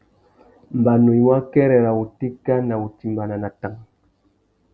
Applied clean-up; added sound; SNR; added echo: none; none; none; none.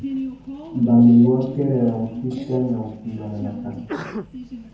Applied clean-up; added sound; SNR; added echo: none; Sneeze; 12 dB; reverberation time 0.9 s.